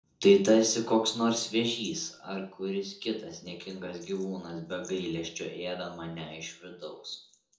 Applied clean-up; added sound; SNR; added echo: none; none; none; reverberation time 0.5 s.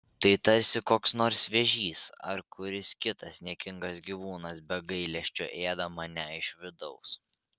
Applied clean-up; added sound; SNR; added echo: none; none; none; none.